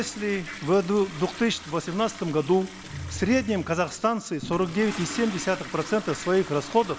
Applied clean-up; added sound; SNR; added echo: none; Toilet flush; 13 dB; none.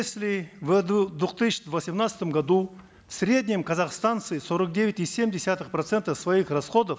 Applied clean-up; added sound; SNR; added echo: none; none; none; none.